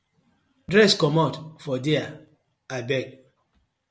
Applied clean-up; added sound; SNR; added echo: none; none; none; none.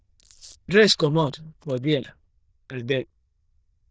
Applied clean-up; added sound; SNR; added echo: neural diffusion model UNIVERSE++.